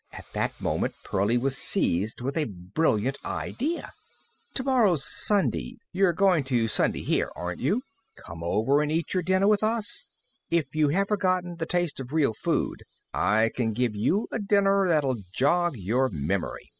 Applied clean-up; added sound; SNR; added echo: classical method spectral subtraction.